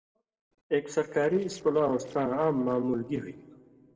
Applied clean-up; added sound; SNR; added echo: neural separator model SepFormer DNS4.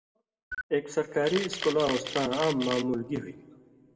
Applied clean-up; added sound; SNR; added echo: none; Camera; 8 dB; reverberation time 1.1 s.